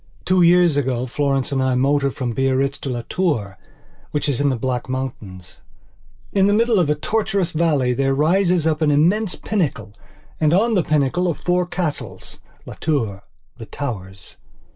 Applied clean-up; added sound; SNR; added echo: neural mask model Resemble Enhance denoiser.